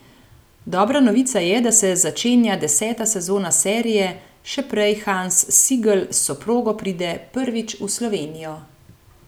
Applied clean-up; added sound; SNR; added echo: none; none; none; none.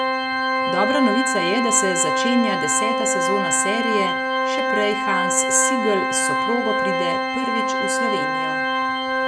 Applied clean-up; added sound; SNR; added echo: none; Organ; -3 dB; none.